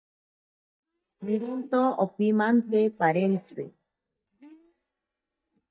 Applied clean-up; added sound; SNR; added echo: neural mask model DeepFilterNet 3.